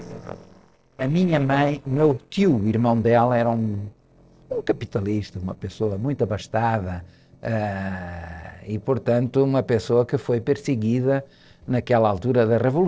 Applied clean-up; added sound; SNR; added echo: neural separator model SepFormer DNS4.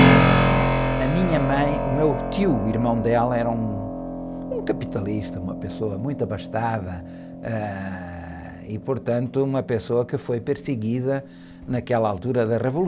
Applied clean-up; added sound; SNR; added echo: none; Keyboard (musical); 1 dB; none.